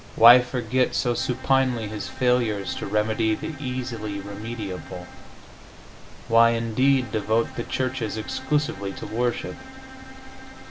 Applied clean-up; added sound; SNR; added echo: none; Bowed string instrument; 19 dB; none.